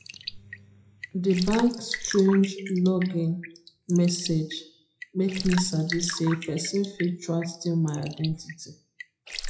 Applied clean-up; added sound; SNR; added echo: classical method WPE with log-MMSE.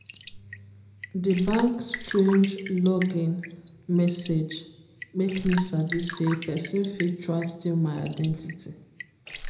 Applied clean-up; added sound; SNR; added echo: none; Raindrop / Drip; 12 dB; reverberation time 0.7 s.